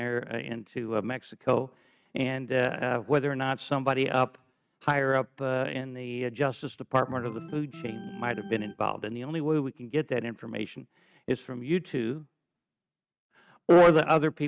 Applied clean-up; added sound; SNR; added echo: neural mask model RNNoise.